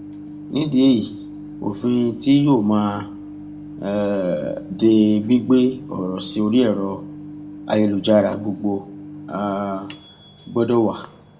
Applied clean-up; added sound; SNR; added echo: none; Microwave oven; 15 dB; reverberation time 0.3 s.